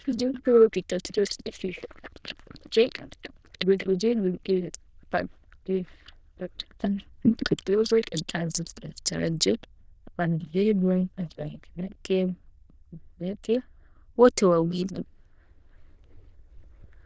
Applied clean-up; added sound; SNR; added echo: neural diffusion model UNIVERSE++.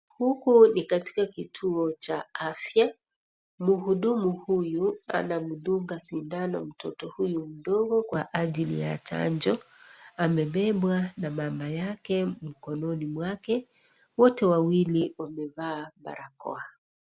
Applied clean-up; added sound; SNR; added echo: none; none; none; none.